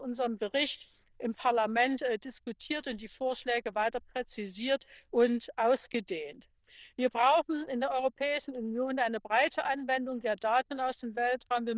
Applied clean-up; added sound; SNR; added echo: neural diffusion model UNIVERSE++.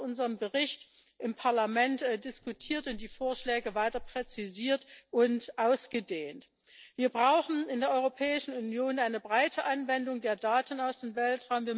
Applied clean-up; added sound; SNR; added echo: neural separator model SepFormer DNS4.